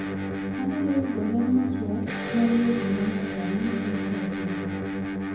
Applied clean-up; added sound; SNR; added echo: none; Electric guitar; 2 dB; reverberation time 0.9 s.